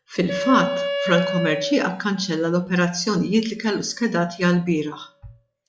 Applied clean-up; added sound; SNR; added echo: classical method log-MMSE.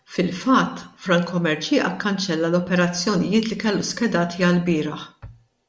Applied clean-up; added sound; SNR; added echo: none; none; none; none.